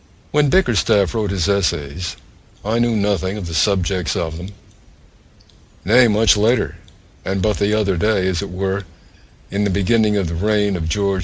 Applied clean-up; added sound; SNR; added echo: none; none; none; none.